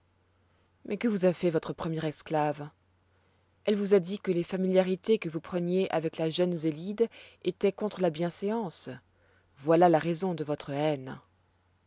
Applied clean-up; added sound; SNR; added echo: none; none; none; none.